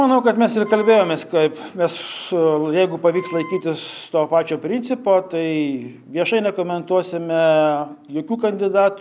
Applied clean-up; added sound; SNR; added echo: none; Wind instrument, woodwind instrument; 17 dB; none.